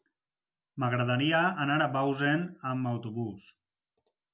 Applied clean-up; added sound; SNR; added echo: none; none; none; none.